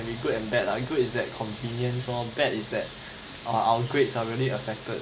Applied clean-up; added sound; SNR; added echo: none; Sink (filling or washing) / Water tap, faucet; 12 dB; none.